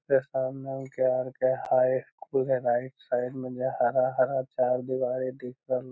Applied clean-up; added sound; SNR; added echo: none; none; none; none.